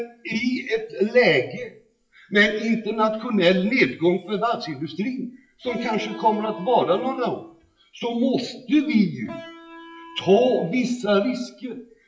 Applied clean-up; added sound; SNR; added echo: classical method WPE with log-MMSE.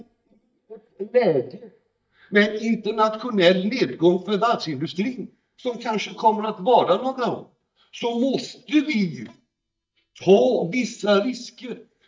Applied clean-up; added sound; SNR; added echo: neural mask model DeepFilterNet 3.